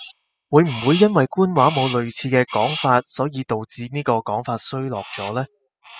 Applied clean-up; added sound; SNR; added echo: classical method spectral subtraction.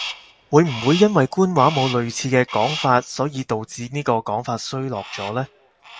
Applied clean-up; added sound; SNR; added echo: none; Crow; 14 dB; none.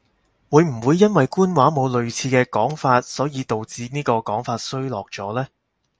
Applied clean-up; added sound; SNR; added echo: none; none; none; none.